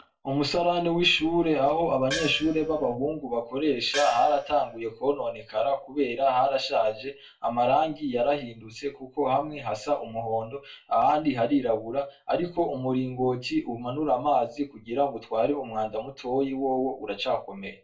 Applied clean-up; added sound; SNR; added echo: none; Gong; 10 dB; reverberation time 0.2 s.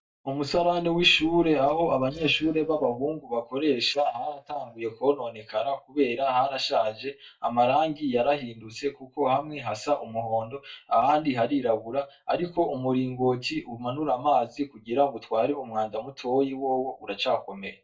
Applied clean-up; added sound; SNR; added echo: neural mask model DeepFilterNet 3.